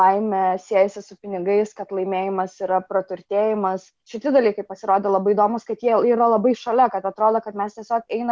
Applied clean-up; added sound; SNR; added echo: none; none; none; none.